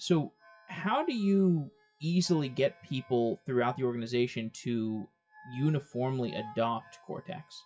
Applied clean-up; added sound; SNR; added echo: classical method WPE with log-MMSE.